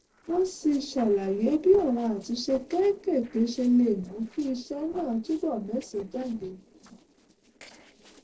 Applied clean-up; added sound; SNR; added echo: neural separator model SepFormer DNS4.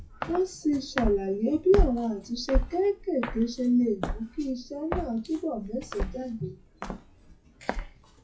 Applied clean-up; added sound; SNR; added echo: classical method WPE with log-MMSE.